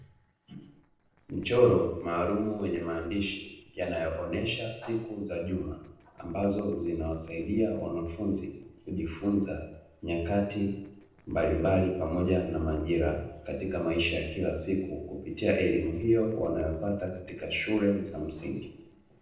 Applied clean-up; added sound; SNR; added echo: neural separator model SepFormer DNS4.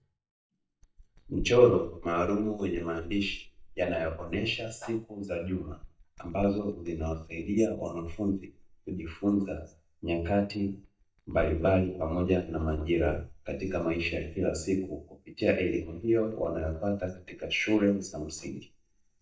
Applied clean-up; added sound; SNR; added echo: neural mask model DeepFilterNet 3.